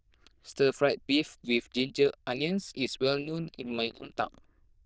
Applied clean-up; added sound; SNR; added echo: neural diffusion model UNIVERSE++.